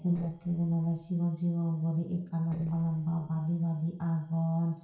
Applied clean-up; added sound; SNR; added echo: neural separator model SepFormer DNS4.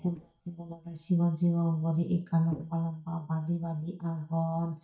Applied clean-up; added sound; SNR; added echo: neural mask model DeepFilterNet 3.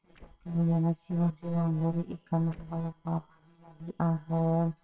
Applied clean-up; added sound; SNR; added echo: neural separator model SepFormer WHAMR!.